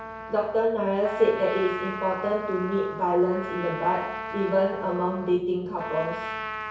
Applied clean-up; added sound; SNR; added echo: none; Trumpet; 9 dB; reverberation time 0.6 s.